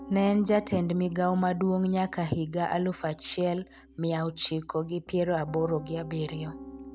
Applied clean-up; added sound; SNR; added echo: none; Piano; 18 dB; none.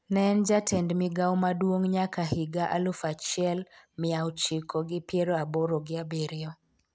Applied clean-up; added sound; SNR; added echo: none; none; none; none.